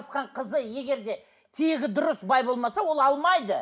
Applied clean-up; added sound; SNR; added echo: none; none; none; none.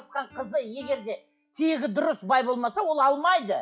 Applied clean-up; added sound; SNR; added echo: classical method log-MMSE.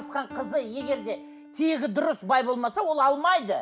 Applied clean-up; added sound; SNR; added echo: none; Piano; 19 dB; none.